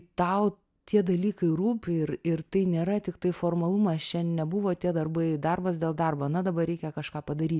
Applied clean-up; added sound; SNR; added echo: none; none; none; none.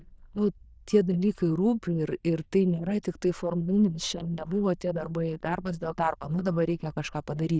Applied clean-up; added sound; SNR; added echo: neural diffusion model UNIVERSE++.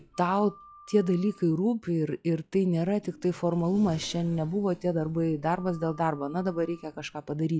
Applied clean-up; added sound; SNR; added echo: classical method log-MMSE.